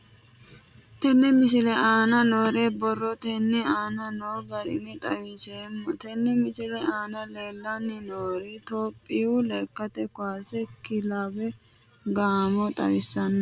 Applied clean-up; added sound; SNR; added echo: none; none; none; none.